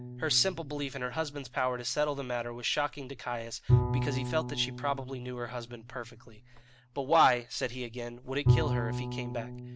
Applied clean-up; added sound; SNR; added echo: none; Bowed string instrument; 2 dB; none.